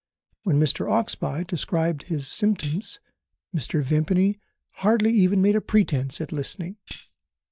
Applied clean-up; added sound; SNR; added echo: neural mask model DeepFilterNet 3.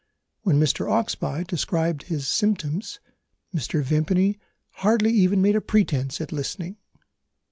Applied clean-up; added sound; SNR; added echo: none; none; none; none.